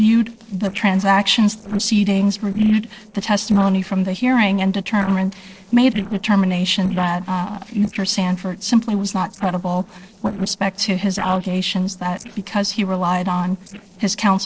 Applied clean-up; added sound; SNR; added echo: neural separator model SepFormer DNS4.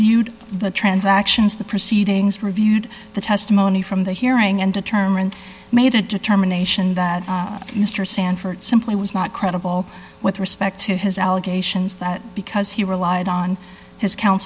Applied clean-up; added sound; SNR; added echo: none; none; none; none.